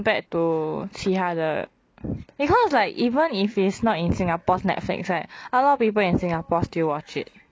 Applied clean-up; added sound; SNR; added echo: none; none; none; none.